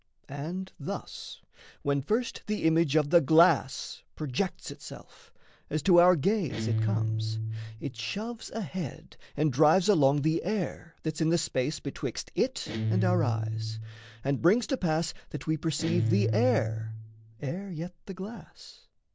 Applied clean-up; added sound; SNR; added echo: none; Guitar; 3 dB; none.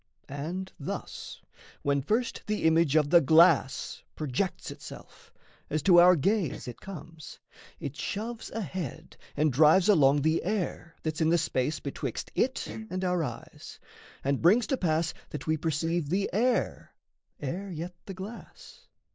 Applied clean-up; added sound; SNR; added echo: neural mask model Resemble Enhance denoiser.